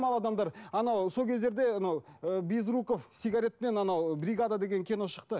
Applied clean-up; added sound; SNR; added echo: none; none; none; none.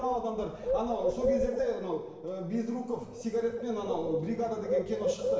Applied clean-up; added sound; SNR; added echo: none; Bird; 1 dB; reverberation time 1.0 s.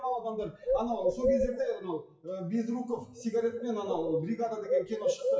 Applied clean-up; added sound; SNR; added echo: classical method WPE with log-MMSE.